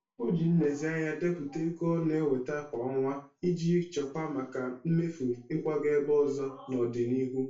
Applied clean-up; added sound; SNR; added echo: none; none; none; reverberation time 0.3 s.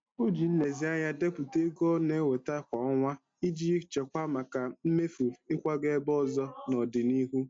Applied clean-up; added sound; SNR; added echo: none; none; none; none.